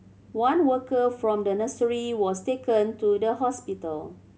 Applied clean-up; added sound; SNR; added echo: none; none; none; none.